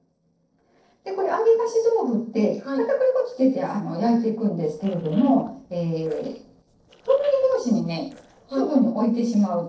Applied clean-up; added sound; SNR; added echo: neural separator model SepFormer DNS4.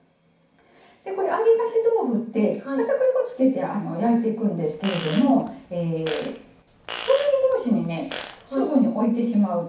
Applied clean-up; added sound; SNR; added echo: none; Fart; 15 dB; reverberation time 0.6 s.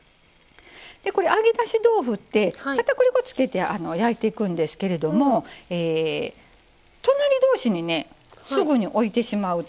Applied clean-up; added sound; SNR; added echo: none; none; none; none.